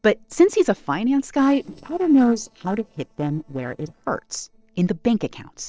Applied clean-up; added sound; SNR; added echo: neural separator model SepFormer DNS4.